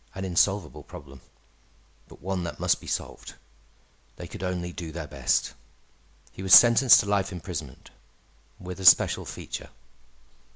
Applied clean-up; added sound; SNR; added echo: none; none; none; none.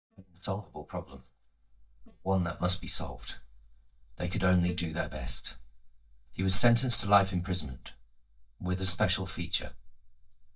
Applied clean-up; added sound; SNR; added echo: neural mask model DeepFilterNet 3.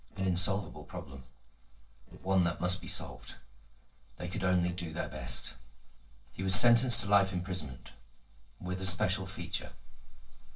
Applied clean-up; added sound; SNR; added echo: neural separator model SepFormer DNS4.